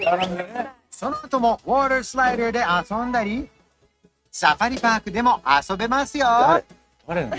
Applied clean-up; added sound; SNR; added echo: neural mask model RNNoise.